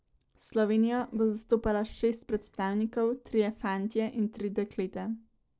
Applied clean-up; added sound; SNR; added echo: neural separator model SepFormer DNS4.